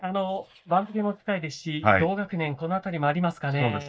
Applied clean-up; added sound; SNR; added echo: neural mask model DeepFilterNet 3.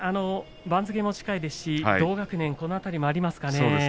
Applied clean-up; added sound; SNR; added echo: none; none; none; none.